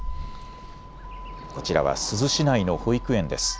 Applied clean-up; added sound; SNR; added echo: none; Motor vehicle (road); 10 dB; none.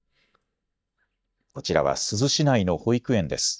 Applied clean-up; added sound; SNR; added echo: neural mask model DeepFilterNet 3.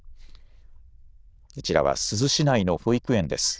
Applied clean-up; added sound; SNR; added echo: neural diffusion model UNIVERSE++.